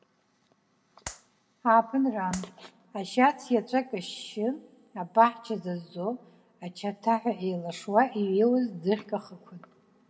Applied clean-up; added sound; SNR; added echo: none; Clapping; 14 dB; reverberation time 0.8 s.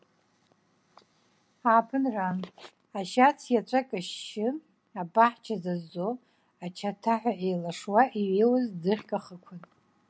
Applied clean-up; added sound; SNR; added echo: none; none; none; none.